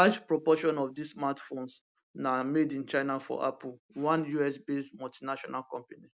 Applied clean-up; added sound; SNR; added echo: none; none; none; none.